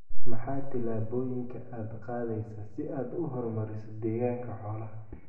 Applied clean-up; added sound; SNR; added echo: none; none; none; reverberation time 0.8 s.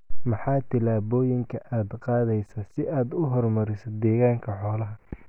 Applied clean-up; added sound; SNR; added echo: none; none; none; none.